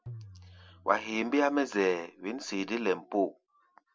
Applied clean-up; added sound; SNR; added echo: none; Tabla; 20 dB; none.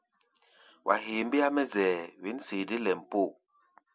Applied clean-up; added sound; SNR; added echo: none; none; none; none.